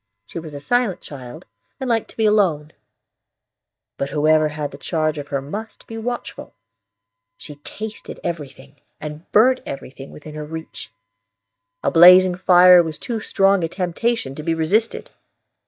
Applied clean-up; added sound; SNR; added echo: neural mask model DeepFilterNet 3.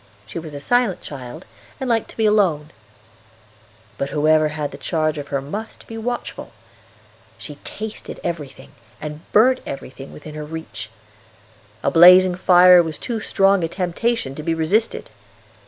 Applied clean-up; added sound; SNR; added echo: none; none; none; none.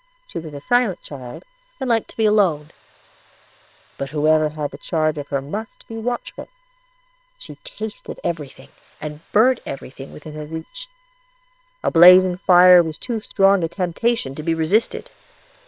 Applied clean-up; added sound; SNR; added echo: neural separator model SepFormer WHAM!.